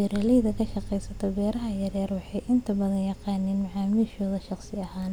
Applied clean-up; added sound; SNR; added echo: none; none; none; none.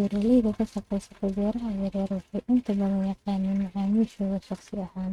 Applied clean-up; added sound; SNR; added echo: neural mask model RNNoise.